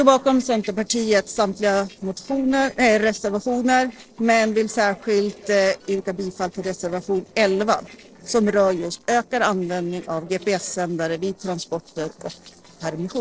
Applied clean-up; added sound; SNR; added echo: neural separator model SepFormer DNS4.